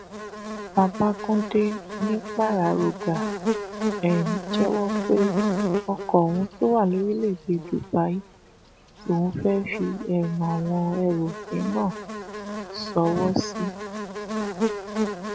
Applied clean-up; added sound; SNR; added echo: none; Buzz; 5 dB; none.